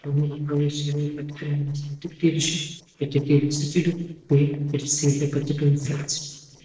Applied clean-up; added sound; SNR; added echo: neural separator model SepFormer DNS4.